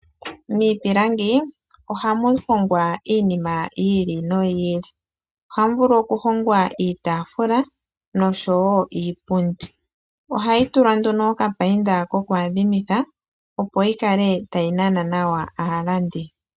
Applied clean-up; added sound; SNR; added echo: neural mask model RNNoise.